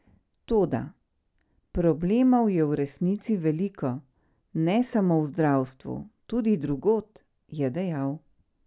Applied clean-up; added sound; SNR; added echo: none; none; none; none.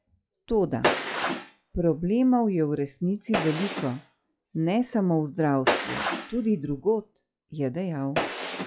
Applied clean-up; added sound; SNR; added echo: classical method log-MMSE.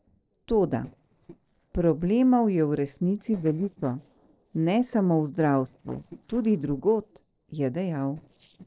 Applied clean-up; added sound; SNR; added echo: neural separator model SepFormer DNS4.